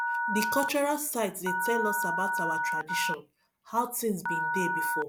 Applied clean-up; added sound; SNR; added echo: none; Telephone; -1 dB; none.